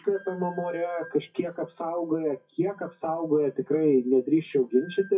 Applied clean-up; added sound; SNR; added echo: classical method WPE with log-MMSE.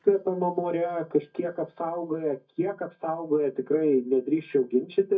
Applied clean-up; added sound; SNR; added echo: neural mask model DeepFilterNet 3.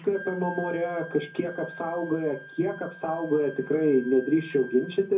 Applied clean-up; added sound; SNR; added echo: none; Wind instrument, woodwind instrument; 16 dB; reverberation time 0.4 s.